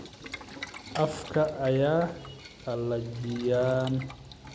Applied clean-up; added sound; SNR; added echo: none; Boiling + Motor vehicle (road); 15 dB; none.